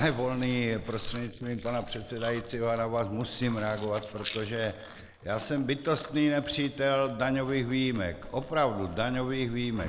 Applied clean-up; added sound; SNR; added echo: neural mask model Resemble Enhance denoiser.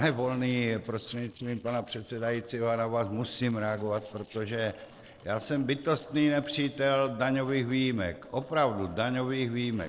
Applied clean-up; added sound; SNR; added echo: neural separator model SepFormer DNS4.